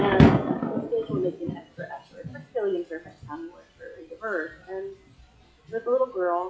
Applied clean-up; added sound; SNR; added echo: classical method WPE with log-MMSE.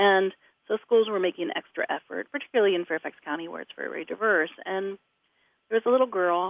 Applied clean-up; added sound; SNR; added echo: none; none; none; none.